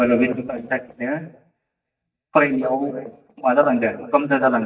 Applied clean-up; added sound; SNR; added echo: neural mask model DeepFilterNet 3.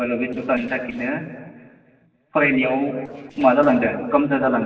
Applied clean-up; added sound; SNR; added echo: neural separator model SepFormer DNS4.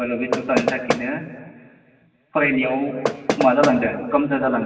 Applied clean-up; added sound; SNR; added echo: none; Knock; 2 dB; reverberation time 2.3 s.